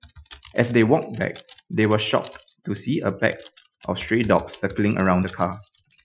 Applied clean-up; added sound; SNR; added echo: classical method Wiener filter.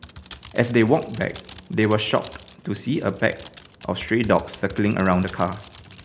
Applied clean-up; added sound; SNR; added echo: none; Typing; 19 dB; none.